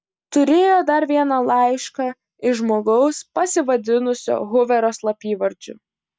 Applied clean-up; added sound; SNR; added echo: none; none; none; none.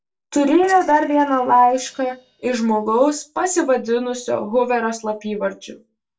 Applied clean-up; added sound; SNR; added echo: neural separator model SepFormer DNS4.